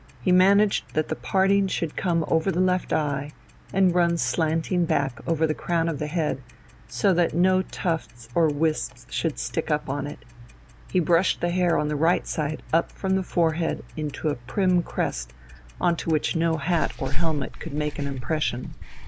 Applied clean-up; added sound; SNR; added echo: none; Clock; 4 dB; none.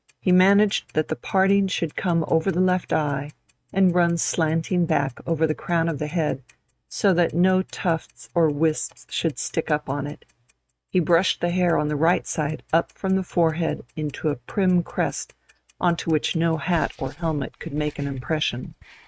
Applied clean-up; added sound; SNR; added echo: neural mask model RNNoise.